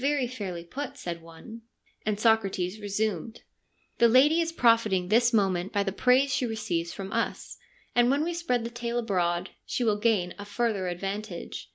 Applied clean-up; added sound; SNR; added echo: none; none; none; none.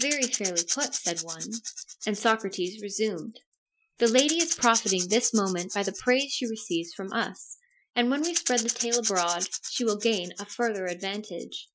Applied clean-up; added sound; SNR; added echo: classical method Wiener filter.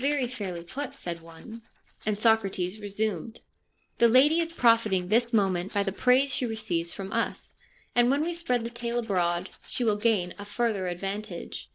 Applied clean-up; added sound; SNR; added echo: neural separator model SepFormer DNS4.